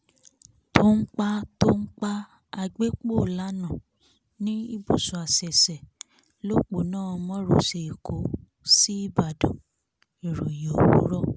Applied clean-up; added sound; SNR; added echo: none; none; none; none.